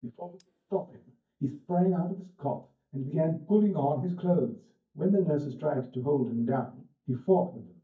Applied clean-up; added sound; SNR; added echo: neural mask model DeepFilterNet 3.